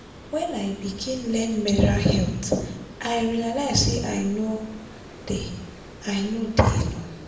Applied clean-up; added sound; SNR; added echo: none; Water; 17 dB; reverberation time 0.7 s.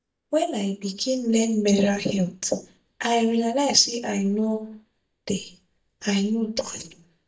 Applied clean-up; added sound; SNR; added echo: neural mask model DeepFilterNet 3.